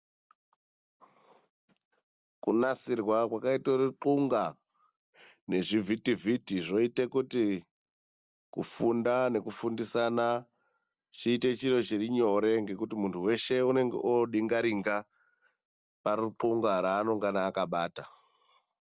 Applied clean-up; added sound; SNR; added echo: none; none; none; none.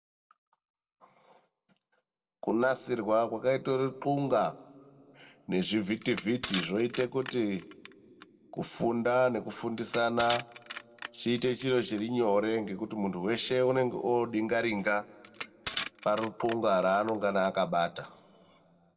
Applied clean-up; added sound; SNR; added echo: none; Crushing; 13 dB; reverberation time 1.5 s.